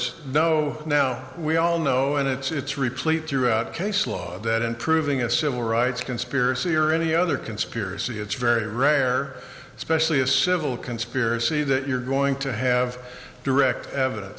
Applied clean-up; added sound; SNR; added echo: none; Finger snapping; 17 dB; none.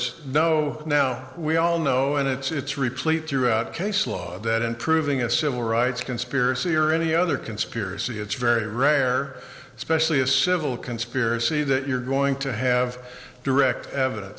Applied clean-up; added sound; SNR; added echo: neural separator model SepFormer DNS4.